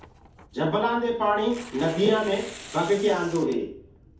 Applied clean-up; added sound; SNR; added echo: none; Tearing; 19 dB; reverberation time 0.6 s.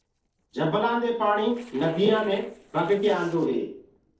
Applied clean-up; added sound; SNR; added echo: neural separator model SepFormer DNS4.